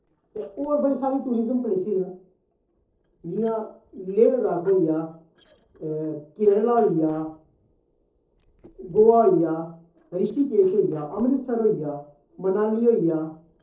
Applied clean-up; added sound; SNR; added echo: neural separator model SepFormer DNS4.